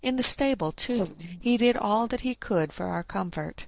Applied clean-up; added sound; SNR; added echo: neural separator model SepFormer DNS4.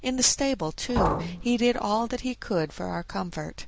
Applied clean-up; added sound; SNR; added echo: none; Liquid; 5 dB; none.